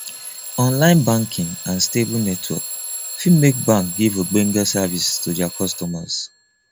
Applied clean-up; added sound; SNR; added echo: none; Alarm / Clock; 10 dB; none.